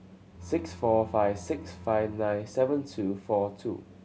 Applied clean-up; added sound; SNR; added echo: none; Bowed string instrument; 17 dB; none.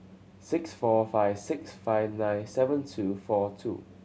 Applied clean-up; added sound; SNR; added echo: none; none; none; none.